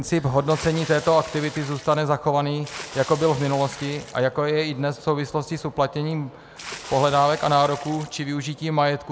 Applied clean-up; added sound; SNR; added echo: none; Water / Splash, splatter; 15 dB; none.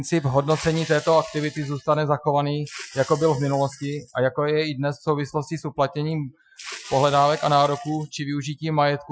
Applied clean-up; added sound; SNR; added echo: classical method Wiener filter.